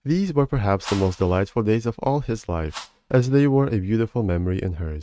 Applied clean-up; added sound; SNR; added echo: neural mask model RNNoise.